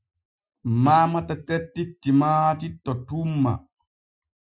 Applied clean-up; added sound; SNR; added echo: classical method Wiener filter.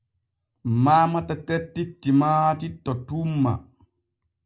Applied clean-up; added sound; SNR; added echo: none; none; none; none.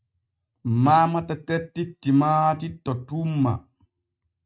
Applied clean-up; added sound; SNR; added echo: neural mask model RNNoise.